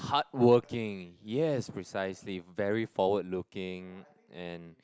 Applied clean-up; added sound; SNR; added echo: none; none; none; none.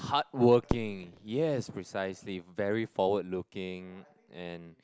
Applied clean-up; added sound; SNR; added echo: none; Fireworks; 13 dB; none.